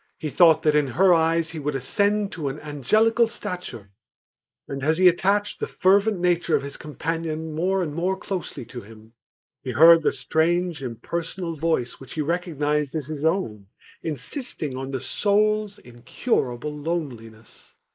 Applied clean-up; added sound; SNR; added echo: neural mask model Resemble Enhance denoiser.